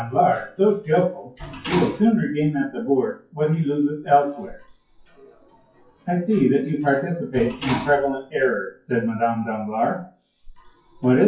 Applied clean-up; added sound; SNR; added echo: classical method WPE with log-MMSE.